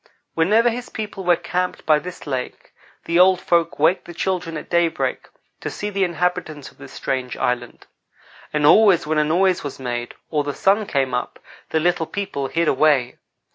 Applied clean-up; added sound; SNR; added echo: none; none; none; none.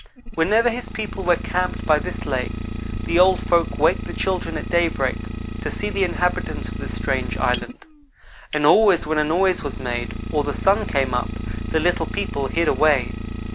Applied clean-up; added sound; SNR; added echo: none; Idling; 6 dB; none.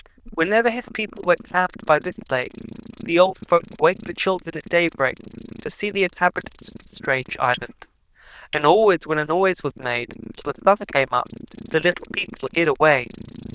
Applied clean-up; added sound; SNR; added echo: neural diffusion model UNIVERSE++.